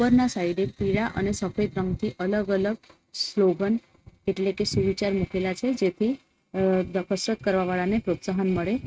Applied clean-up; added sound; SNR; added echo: neural mask model RNNoise.